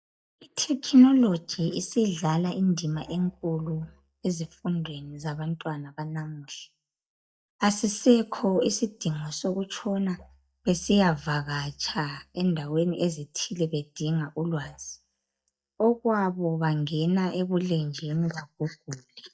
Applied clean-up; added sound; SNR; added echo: neural mask model DeepFilterNet 3.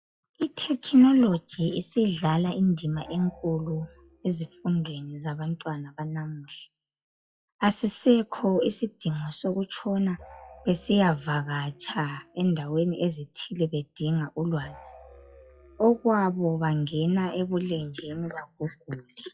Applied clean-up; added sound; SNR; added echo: classical method WPE with log-MMSE.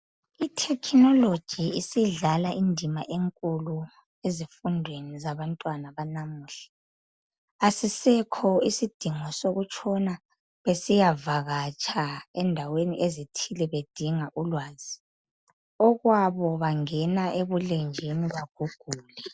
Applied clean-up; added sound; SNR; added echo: none; none; none; none.